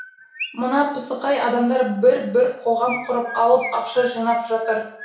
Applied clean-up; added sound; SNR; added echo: none; Chirp, tweet; 16 dB; reverberation time 0.6 s.